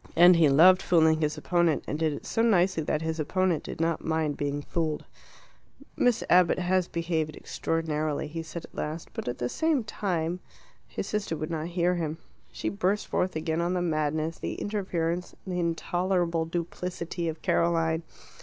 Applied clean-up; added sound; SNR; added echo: none; none; none; none.